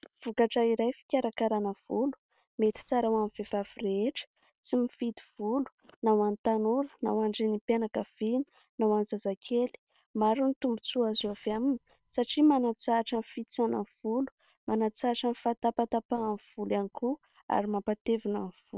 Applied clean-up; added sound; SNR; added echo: neural separator model SepFormer WHAM!.